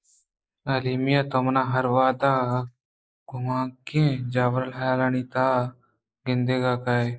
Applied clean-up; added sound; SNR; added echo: neural mask model Resemble Enhance denoiser.